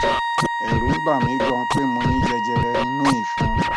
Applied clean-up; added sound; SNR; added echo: none; Scratching (performance technique) + Wind instrument, woodwind instrument; -4 dB; none.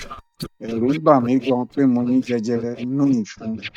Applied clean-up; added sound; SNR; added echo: neural mask model DeepFilterNet 3.